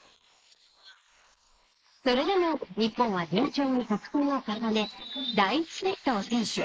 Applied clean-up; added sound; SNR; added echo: neural mask model Resemble Enhance denoiser.